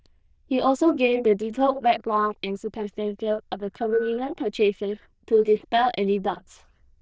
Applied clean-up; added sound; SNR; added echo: neural diffusion model UNIVERSE++.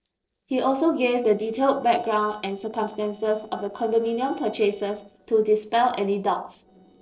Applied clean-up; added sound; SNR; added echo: neural separator model SepFormer DNS4.